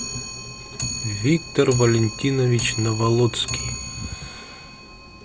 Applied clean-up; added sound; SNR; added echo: none; Clock; 8 dB; none.